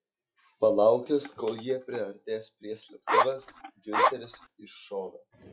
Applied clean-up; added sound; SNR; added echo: classical method log-MMSE.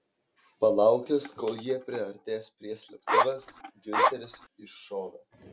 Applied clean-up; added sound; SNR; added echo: none; Zipper (clothing); -4 dB; none.